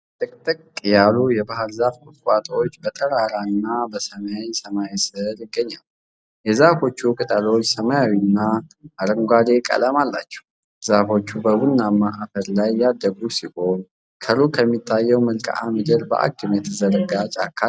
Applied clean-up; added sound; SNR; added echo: none; none; none; none.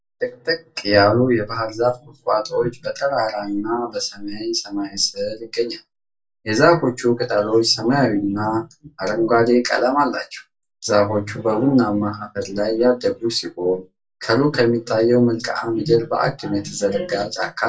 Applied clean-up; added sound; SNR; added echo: none; none; none; reverberation time 0.2 s.